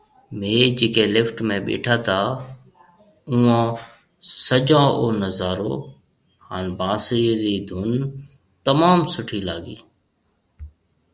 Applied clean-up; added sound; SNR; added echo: none; none; none; none.